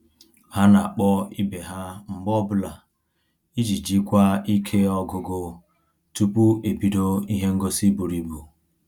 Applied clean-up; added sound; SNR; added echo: none; none; none; none.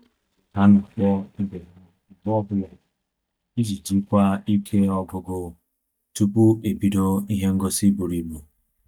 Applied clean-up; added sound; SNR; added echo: neural mask model DeepFilterNet 3.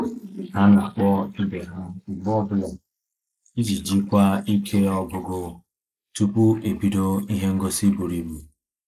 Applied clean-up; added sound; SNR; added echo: neural mask model Resemble Enhance denoiser.